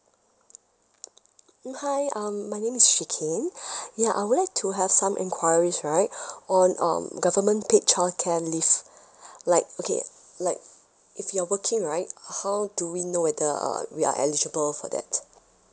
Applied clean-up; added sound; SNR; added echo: none; none; none; none.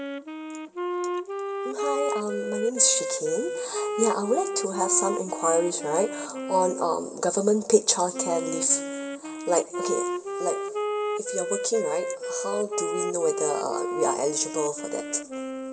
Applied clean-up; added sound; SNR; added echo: none; Wind instrument, woodwind instrument; 5 dB; reverberation time 1.5 s.